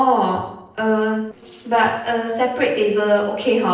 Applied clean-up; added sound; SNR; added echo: neural separator model SepFormer DNS4.